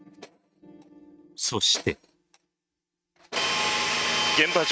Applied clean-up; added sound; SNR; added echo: neural mask model RNNoise.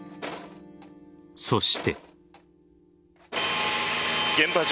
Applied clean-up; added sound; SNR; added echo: none; Tools; 15 dB; none.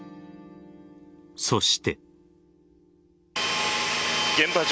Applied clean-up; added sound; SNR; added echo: none; none; none; none.